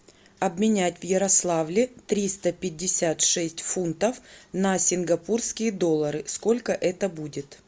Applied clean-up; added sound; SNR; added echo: none; none; none; none.